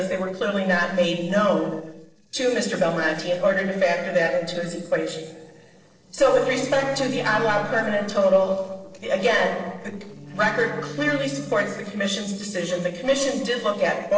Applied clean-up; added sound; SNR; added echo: neural separator model SepFormer DNS4.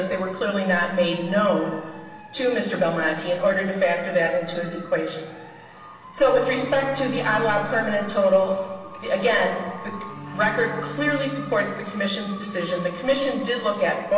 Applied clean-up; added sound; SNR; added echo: none; Bowed string instrument; 16 dB; reverberation time 1.4 s.